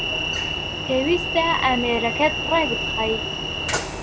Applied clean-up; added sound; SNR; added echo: none; Train; 1 dB; none.